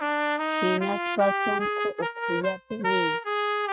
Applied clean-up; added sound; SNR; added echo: neural mask model RNNoise.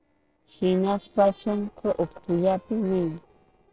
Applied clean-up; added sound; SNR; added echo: neural separator model SepFormer DNS4.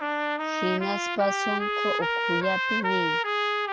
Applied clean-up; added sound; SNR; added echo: none; Trumpet; -4 dB; none.